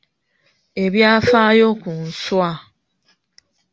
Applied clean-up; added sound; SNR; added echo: none; Cowbell; 7 dB; none.